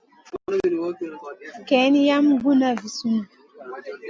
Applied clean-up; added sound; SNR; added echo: none; none; none; none.